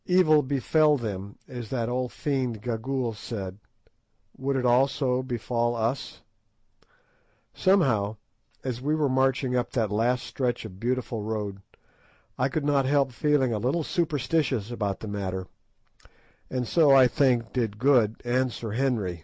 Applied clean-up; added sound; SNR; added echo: none; none; none; none.